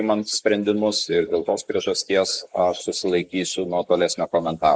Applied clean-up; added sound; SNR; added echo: neural mask model Resemble Enhance denoiser.